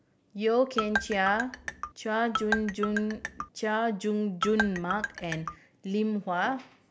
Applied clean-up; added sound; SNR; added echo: none; Marimba, xylophone; 4 dB; none.